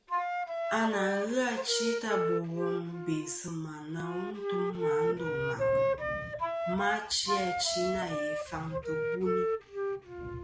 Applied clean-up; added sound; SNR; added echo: none; Wind instrument, woodwind instrument; -2 dB; none.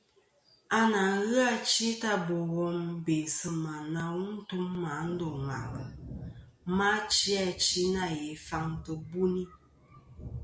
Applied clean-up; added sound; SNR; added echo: none; none; none; none.